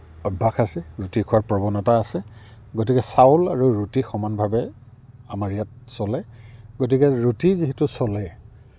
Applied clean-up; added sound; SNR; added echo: none; none; none; none.